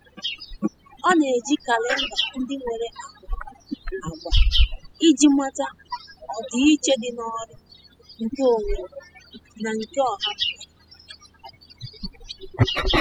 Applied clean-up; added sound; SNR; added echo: classical method spectral subtraction.